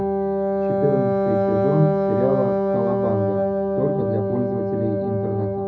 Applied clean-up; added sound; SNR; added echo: none; Wind instrument, woodwind instrument; -4 dB; reverberation time 0.4 s.